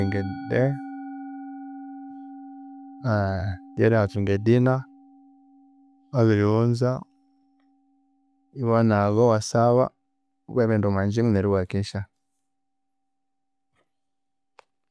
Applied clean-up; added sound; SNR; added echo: none; Musical instrument; 19 dB; none.